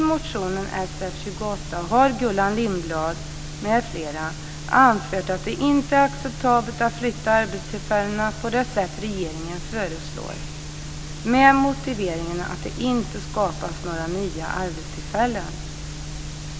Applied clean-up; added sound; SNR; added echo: none; none; none; none.